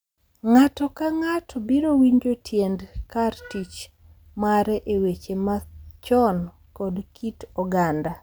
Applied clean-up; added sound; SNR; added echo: none; none; none; none.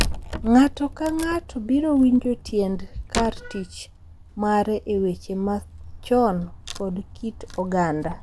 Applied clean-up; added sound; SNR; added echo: none; Wood; 10 dB; none.